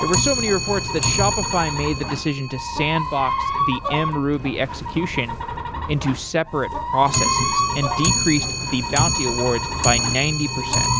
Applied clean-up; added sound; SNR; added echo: none; Clock + Chicken, rooster; 0 dB; none.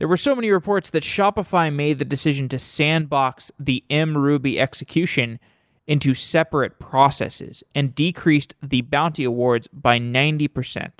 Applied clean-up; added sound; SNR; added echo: none; none; none; none.